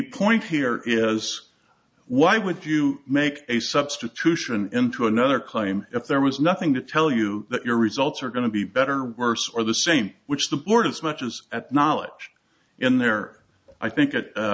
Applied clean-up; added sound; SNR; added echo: none; none; none; none.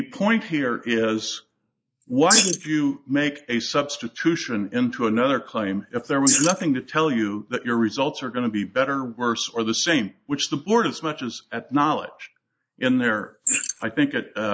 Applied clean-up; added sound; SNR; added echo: neural mask model Resemble Enhance denoiser.